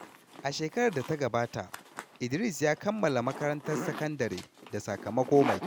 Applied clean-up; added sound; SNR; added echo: none; Zipper (clothing); 10 dB; none.